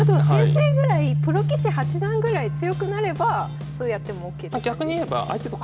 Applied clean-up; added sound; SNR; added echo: none; Bass guitar; -2 dB; none.